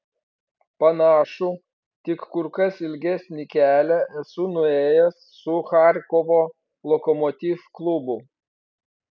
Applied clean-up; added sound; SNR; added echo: none; none; none; none.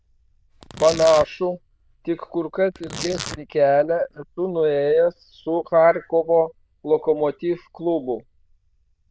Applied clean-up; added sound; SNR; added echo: neural diffusion model UNIVERSE++.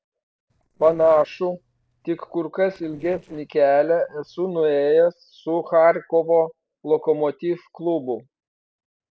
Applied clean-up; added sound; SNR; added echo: neural separator model SepFormer DNS4.